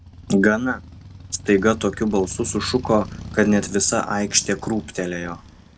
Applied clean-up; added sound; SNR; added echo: none; Motorcycle; 16 dB; none.